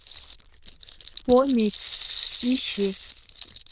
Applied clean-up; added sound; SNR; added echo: neural diffusion model UNIVERSE++.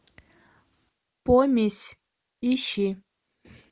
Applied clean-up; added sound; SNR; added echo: none; none; none; none.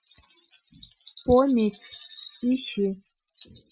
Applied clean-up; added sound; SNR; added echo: classical method Wiener filter.